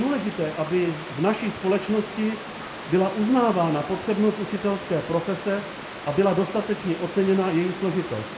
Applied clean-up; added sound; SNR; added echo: none; Stream / Liquid; 12 dB; reverberation time 0.9 s.